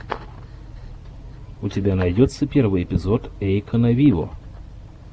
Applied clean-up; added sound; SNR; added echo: none; none; none; none.